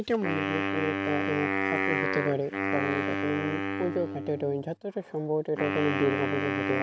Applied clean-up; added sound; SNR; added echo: none; Wind instrument, woodwind instrument; -1 dB; none.